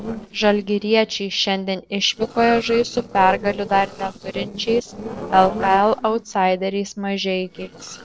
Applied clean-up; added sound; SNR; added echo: neural separator model SepFormer DNS4.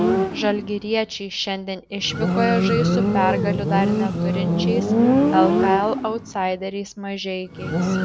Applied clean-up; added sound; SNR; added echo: none; Motorcycle; -3 dB; none.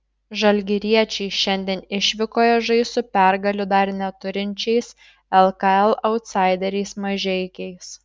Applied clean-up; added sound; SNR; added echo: none; none; none; none.